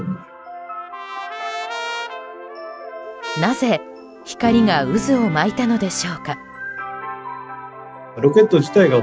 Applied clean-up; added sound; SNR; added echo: none; Trumpet; 15 dB; none.